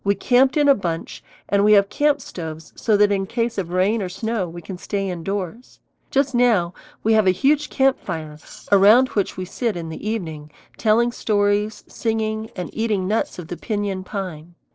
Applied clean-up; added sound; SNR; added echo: neural separator model SepFormer DNS4.